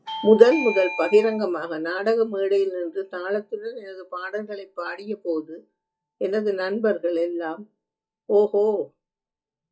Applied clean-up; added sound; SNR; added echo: classical method log-MMSE.